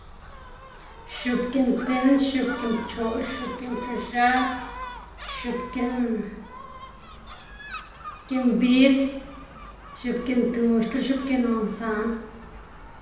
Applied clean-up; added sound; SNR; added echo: none; Gull, seagull; 13 dB; reverberation time 0.9 s.